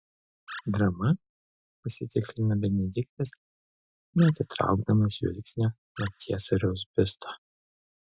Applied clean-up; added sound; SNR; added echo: classical method Wiener filter.